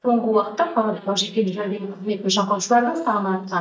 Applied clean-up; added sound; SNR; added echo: neural mask model DeepFilterNet 3.